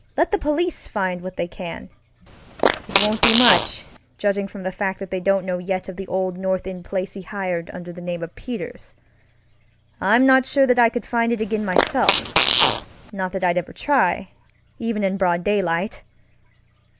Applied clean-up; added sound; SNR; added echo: none; Fart; -2 dB; none.